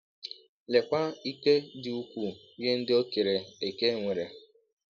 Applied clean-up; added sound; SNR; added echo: none; none; none; none.